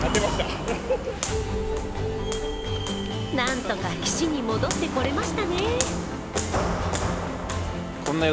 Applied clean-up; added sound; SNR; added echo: none; Walk, footsteps; 4 dB; none.